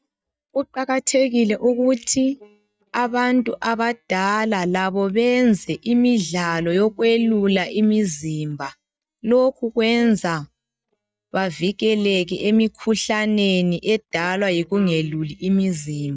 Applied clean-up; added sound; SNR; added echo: neural mask model DeepFilterNet 3.